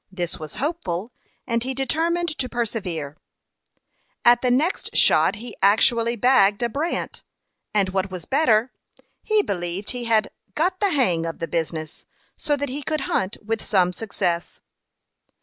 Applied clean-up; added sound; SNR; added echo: none; none; none; none.